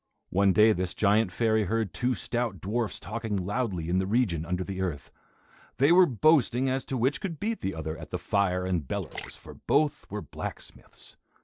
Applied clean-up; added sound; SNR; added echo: neural separator model SepFormer DNS4.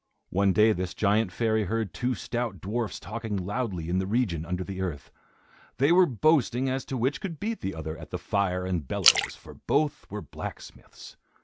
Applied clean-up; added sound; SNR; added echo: none; Splash, splatter; 4 dB; none.